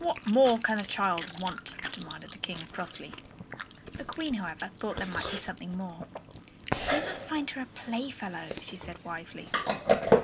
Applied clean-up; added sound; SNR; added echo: none; Chewing, mastication; 1 dB; none.